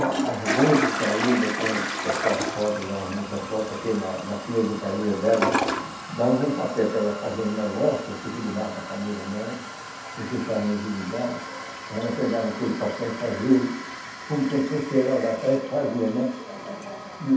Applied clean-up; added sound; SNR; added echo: none; Toilet flush; 6 dB; reverberation time 0.7 s.